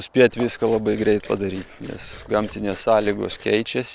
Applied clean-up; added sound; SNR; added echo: none; Liquid; 20 dB; none.